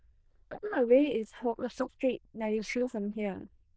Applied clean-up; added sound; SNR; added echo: neural diffusion model UNIVERSE++.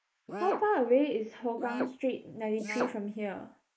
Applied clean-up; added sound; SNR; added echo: neural mask model Resemble Enhance denoiser.